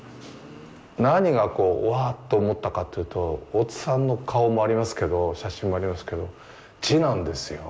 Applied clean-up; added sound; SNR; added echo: none; none; none; none.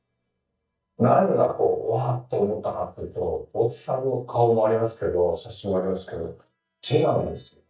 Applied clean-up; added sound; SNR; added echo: neural mask model DeepFilterNet 3.